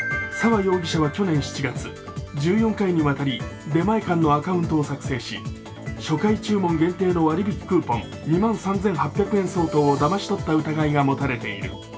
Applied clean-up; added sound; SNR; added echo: none; none; none; reverberation time 0.2 s.